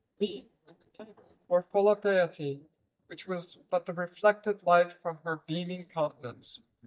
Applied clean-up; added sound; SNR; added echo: neural mask model DeepFilterNet 3.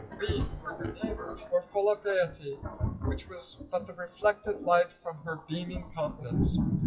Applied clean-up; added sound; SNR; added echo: classical method WPE with log-MMSE.